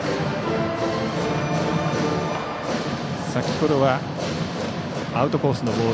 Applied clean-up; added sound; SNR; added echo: none; none; none; none.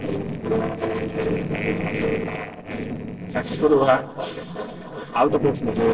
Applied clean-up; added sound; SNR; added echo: neural separator model SepFormer DNS4.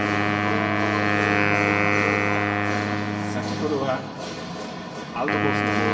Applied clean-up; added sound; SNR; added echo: none; Wind instrument, woodwind instrument; -4 dB; reverberation time 0.8 s.